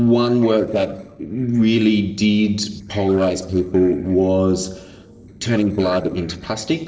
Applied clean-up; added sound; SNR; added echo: neural separator model SepFormer DNS4.